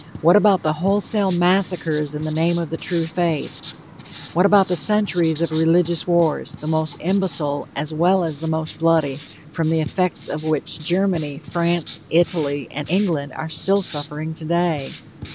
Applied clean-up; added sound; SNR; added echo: none; Writing; 11 dB; none.